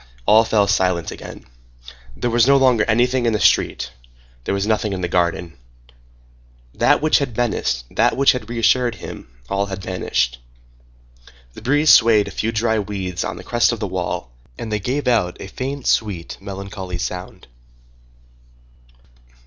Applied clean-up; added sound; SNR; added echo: none; none; none; none.